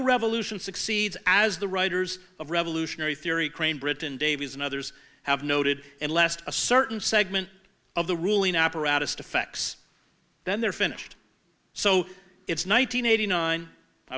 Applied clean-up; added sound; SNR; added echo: none; none; none; none.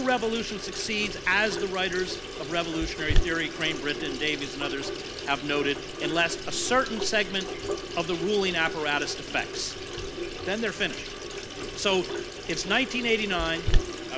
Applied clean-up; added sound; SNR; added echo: none; Sink (filling or washing) / Water tap, faucet; 2 dB; none.